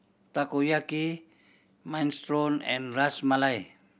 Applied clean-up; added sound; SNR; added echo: none; none; none; none.